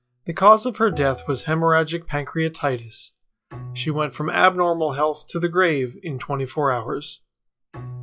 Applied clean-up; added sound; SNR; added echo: classical method log-MMSE.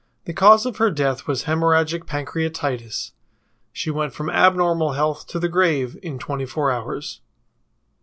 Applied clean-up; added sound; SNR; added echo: none; none; none; none.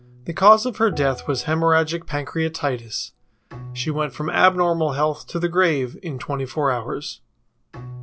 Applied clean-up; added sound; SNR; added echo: none; Bowed string instrument + Bell; 20 dB; none.